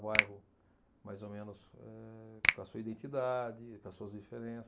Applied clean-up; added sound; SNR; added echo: none; Finger snapping; -4 dB; none.